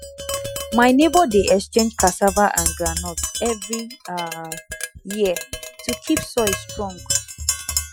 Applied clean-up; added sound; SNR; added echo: classical method Wiener filter.